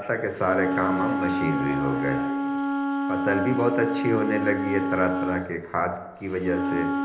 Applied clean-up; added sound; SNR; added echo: none; Wind instrument, woodwind instrument; 0 dB; reverberation time 1.0 s.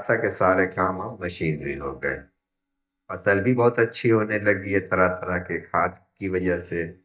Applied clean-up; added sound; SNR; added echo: neural mask model DeepFilterNet 3.